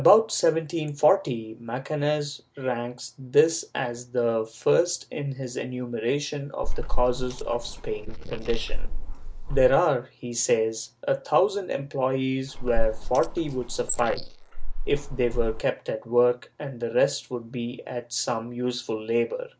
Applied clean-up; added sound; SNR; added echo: neural mask model Resemble Enhance denoiser.